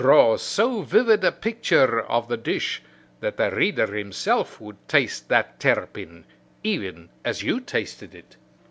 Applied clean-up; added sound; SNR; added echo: none; none; none; none.